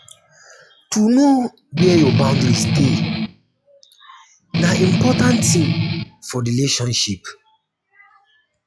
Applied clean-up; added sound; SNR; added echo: classical method log-MMSE.